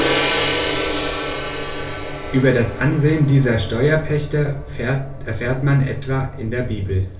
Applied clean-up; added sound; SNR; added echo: none; Gong; 7 dB; reverberation time 0.2 s.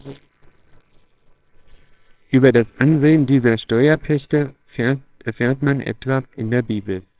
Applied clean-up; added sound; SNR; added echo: neural separator model SepFormer WHAMR!.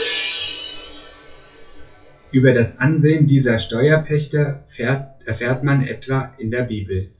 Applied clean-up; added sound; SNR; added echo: classical method WPE with log-MMSE.